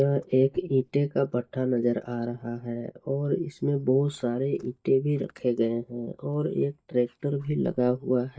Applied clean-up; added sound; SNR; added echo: neural mask model DeepFilterNet 3.